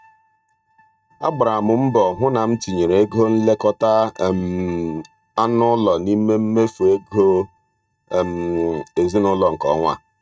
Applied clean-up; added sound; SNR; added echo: neural mask model RNNoise.